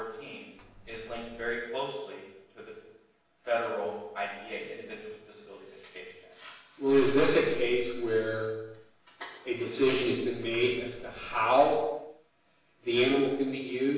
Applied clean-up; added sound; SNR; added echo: none; Coin (dropping); 19 dB; reverberation time 0.9 s.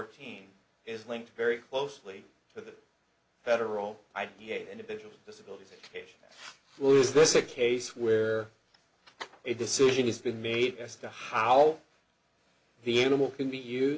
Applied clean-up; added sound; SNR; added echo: none; none; none; none.